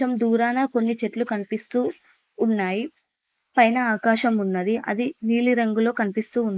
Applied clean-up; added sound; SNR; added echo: neural mask model Resemble Enhance denoiser.